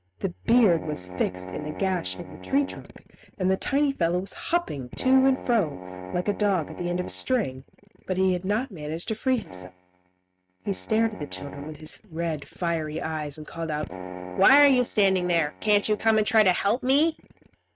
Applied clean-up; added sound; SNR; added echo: neural mask model RNNoise.